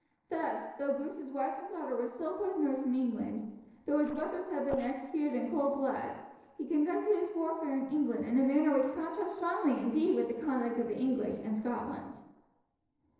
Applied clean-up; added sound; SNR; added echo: neural separator model SepFormer DNS4.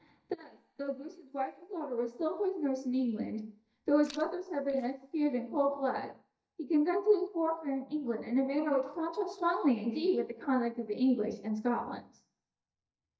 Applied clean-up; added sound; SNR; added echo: neural mask model DeepFilterNet 3.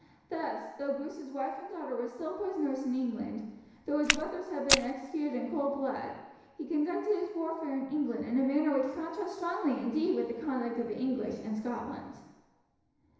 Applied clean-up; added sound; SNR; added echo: none; Walk, footsteps; -2 dB; reverberation time 1.0 s.